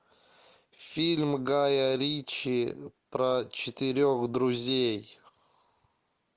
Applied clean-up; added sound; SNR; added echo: none; none; none; none.